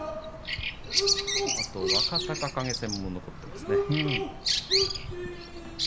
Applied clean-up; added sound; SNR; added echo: none; Bird vocalization, bird call, bird song; -1 dB; none.